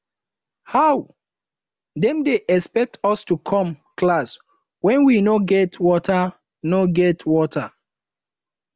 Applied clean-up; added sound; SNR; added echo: none; none; none; none.